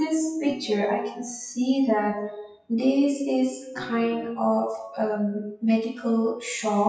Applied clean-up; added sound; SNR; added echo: classical method WPE with log-MMSE.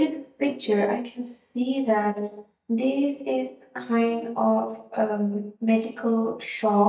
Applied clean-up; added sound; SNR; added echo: neural mask model DeepFilterNet 3.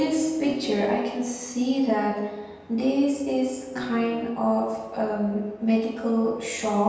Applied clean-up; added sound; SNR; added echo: none; Piano; 10 dB; reverberation time 1.2 s.